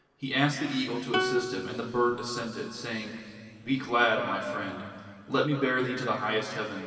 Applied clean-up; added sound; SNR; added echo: none; Plucked string instrument; 7 dB; reverberation time 2.5 s.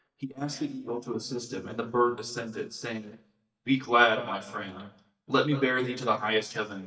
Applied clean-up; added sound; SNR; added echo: neural mask model DeepFilterNet 3.